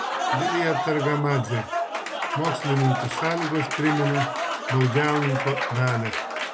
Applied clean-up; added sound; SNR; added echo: none; Applause; 2 dB; none.